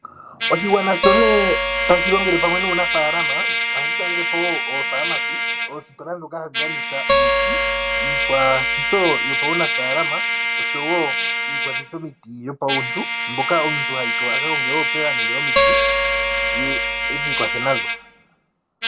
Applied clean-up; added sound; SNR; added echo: none; Trumpet + Acoustic guitar; -4 dB; none.